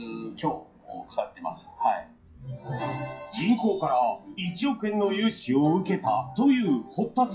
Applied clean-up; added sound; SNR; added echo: classical method WPE with log-MMSE.